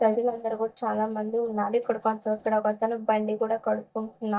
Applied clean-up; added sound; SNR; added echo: neural mask model DeepFilterNet 3.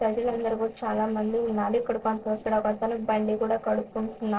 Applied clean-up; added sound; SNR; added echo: neural separator model SepFormer DNS4.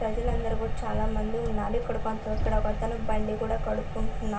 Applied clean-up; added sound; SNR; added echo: none; Engine starting / Car; 7 dB; reverberation time 0.2 s.